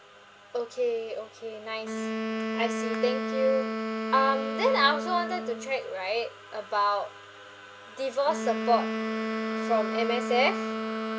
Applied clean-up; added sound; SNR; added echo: none; Wind instrument, woodwind instrument; 4 dB; none.